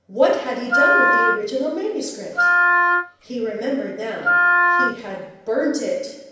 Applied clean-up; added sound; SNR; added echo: none; Wind instrument, woodwind instrument; -5 dB; reverberation time 0.9 s.